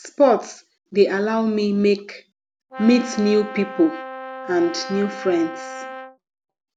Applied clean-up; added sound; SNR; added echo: none; Brass instrument; 12 dB; none.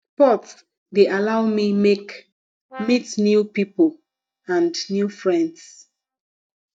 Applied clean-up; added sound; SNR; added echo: neural mask model DeepFilterNet 3.